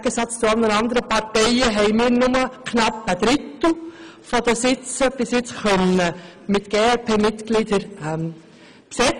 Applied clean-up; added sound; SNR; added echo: none; none; none; none.